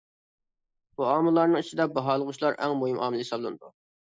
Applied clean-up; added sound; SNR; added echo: neural mask model Resemble Enhance denoiser.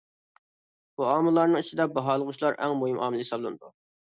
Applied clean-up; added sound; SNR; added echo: none; none; none; none.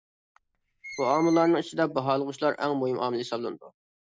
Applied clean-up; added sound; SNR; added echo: none; Screech; 19 dB; none.